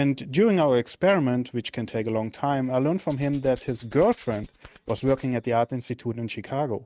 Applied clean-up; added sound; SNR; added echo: neural mask model RNNoise.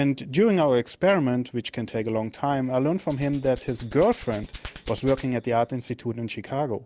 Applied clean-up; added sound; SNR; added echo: none; Hands; 18 dB; none.